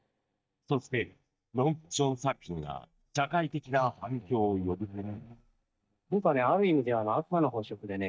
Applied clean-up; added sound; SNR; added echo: neural mask model DeepFilterNet 3.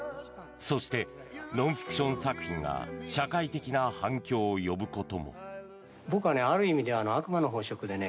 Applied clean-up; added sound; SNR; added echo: none; none; none; none.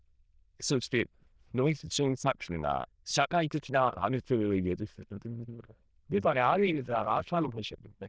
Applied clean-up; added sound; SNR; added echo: neural diffusion model UNIVERSE++.